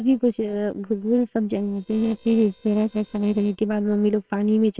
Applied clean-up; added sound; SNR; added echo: neural separator model SepFormer WHAMR!.